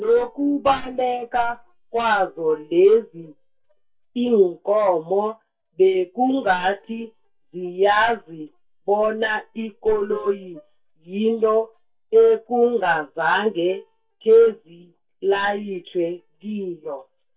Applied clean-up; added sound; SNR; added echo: neural mask model DeepFilterNet 3.